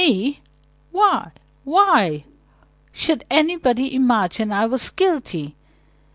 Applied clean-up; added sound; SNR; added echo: none; none; none; none.